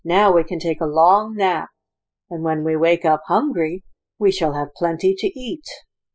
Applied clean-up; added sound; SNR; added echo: classical method spectral subtraction.